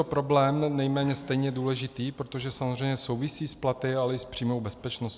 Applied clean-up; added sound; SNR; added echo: none; none; none; none.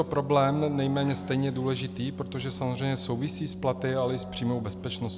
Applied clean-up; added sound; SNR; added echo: none; Keyboard (musical); 11 dB; none.